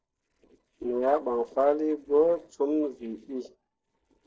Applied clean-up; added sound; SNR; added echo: neural separator model SepFormer DNS4.